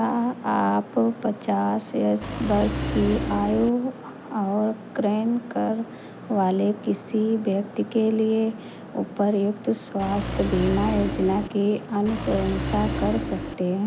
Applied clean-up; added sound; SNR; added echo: none; Engine; 4 dB; none.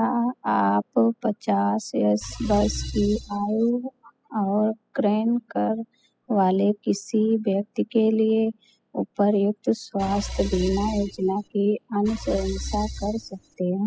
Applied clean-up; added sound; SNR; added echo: classical method spectral subtraction.